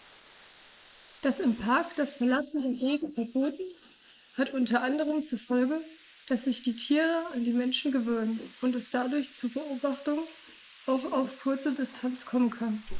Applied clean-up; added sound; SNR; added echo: neural mask model Resemble Enhance denoiser.